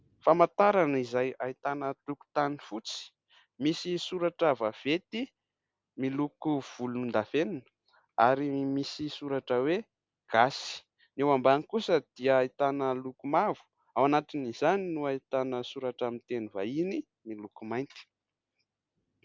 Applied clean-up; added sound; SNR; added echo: none; none; none; none.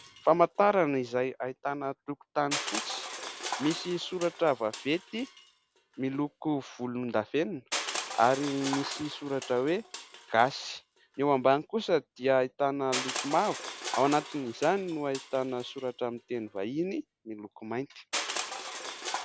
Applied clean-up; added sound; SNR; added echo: none; Crushing; 10 dB; none.